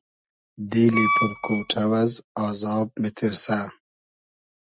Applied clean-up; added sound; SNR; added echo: neural mask model RNNoise.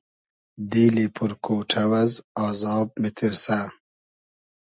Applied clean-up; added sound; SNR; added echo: none; none; none; none.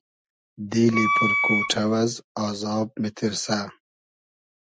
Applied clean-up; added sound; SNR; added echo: none; Wind instrument, woodwind instrument; -2 dB; none.